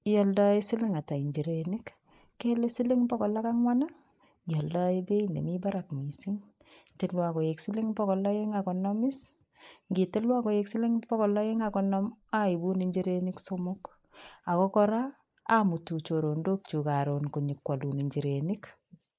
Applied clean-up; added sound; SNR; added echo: neural mask model Resemble Enhance denoiser.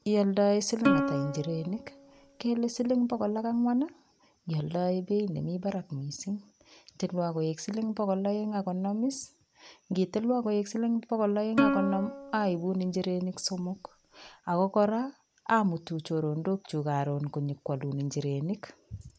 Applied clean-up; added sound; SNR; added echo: none; Plucked string instrument; 3 dB; none.